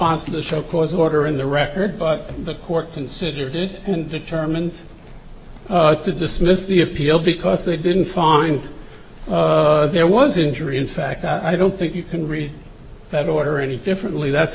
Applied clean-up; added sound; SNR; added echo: none; none; none; none.